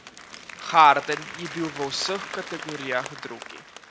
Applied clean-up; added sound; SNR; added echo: none; Applause; 13 dB; none.